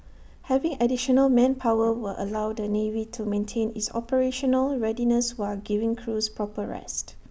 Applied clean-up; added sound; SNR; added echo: none; none; none; none.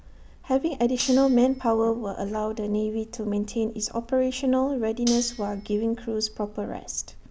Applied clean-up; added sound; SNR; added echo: none; Cutlery, silverware; 14 dB; none.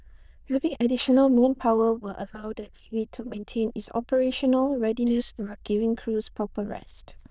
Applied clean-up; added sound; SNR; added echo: neural diffusion model UNIVERSE++.